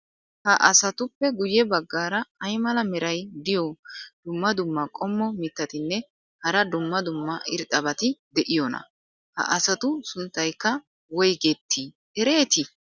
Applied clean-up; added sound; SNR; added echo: none; none; none; none.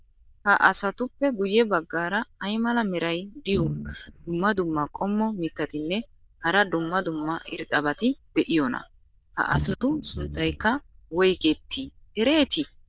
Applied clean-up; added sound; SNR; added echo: neural diffusion model UNIVERSE++.